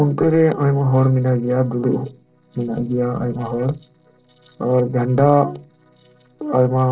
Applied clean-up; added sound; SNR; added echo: neural separator model SepFormer DNS4.